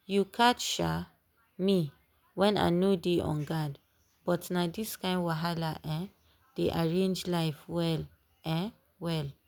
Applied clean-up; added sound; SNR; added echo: none; none; none; none.